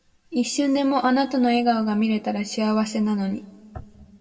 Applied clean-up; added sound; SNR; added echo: none; none; none; reverberation time 1.2 s.